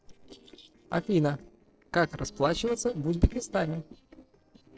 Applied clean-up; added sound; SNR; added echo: neural separator model SepFormer DNS4.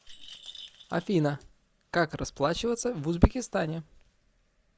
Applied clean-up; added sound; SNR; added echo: none; none; none; none.